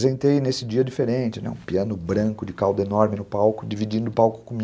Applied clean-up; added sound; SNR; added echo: none; none; none; none.